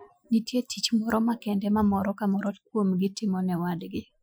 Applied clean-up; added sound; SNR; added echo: classical method Wiener filter.